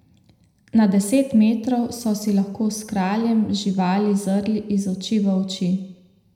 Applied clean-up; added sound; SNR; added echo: none; none; none; reverberation time 0.7 s.